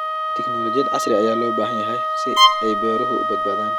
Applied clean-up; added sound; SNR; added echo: none; Wind instrument, woodwind instrument + Bowed string instrument; -4 dB; none.